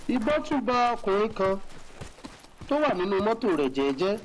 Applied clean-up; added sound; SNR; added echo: none; Livestock, farm animals, working animals; 14 dB; none.